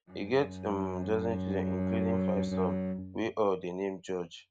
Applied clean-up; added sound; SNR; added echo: neural mask model RNNoise.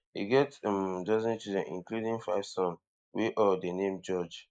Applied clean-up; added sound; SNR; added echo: neural mask model Resemble Enhance denoiser.